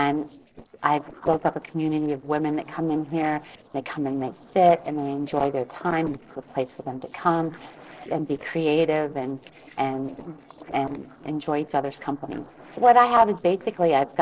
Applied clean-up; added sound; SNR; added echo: neural separator model SepFormer DNS4.